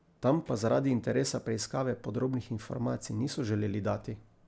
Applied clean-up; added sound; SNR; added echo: none; none; none; none.